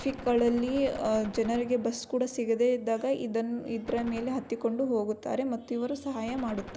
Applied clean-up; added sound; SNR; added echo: none; Gunshot, gunfire; 17 dB; none.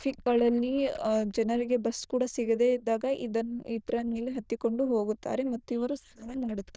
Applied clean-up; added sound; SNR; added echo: neural diffusion model UNIVERSE++.